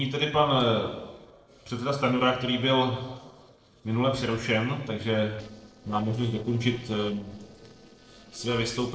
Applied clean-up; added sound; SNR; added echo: neural separator model SepFormer DNS4.